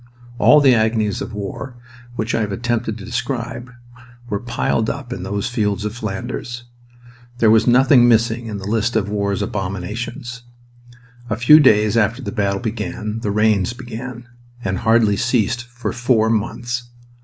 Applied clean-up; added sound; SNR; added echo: none; none; none; none.